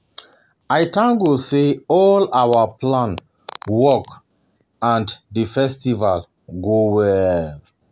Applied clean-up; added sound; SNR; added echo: none; none; none; none.